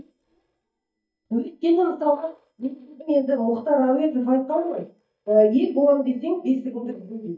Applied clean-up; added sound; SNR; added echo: neural mask model DeepFilterNet 3.